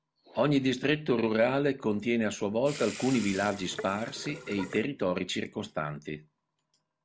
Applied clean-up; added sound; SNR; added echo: none; Sink (filling or washing) / Water tap, faucet; 12 dB; none.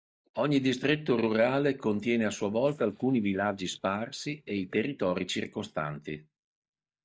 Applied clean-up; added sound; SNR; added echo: neural mask model DeepFilterNet 3.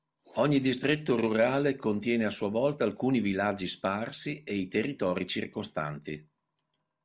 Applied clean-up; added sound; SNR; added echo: none; none; none; none.